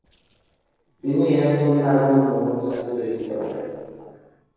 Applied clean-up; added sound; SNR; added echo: neural separator model SepFormer DNS4.